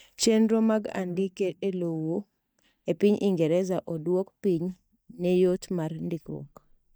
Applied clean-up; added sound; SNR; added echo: neural mask model DeepFilterNet 3.